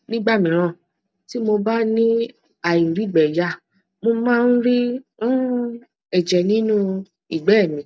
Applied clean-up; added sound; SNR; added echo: none; none; none; none.